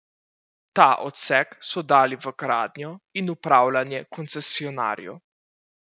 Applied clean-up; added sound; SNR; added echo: none; none; none; none.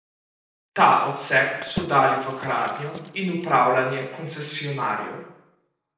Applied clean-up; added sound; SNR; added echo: neural separator model SepFormer DNS4.